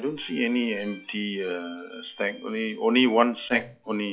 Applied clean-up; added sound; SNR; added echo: classical method log-MMSE.